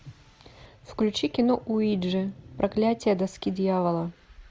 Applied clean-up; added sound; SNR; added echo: none; none; none; none.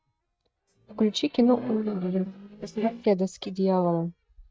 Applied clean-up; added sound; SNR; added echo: neural mask model DeepFilterNet 3.